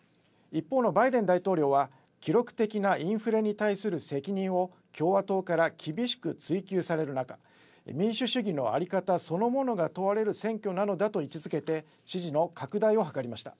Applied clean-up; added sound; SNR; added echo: none; none; none; none.